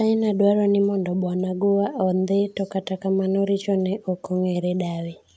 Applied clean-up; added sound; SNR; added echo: none; none; none; none.